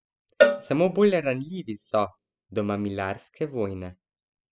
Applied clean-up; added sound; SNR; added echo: classical method spectral subtraction.